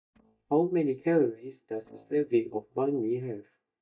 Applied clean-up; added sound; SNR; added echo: neural mask model DeepFilterNet 3.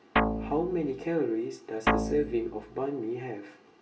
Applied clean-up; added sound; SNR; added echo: none; Guitar; -1 dB; reverberation time 0.2 s.